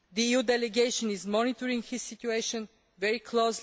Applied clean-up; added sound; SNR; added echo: none; none; none; none.